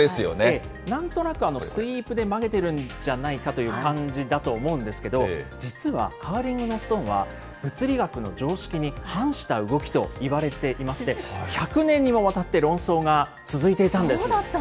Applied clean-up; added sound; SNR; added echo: none; none; none; none.